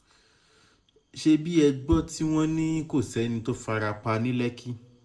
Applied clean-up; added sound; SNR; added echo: none; none; none; reverberation time 0.3 s.